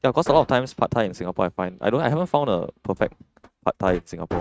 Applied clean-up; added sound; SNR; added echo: neural mask model RNNoise.